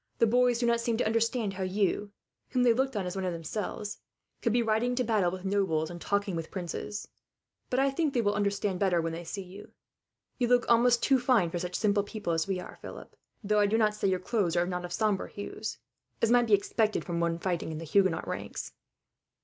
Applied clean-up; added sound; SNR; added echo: none; none; none; none.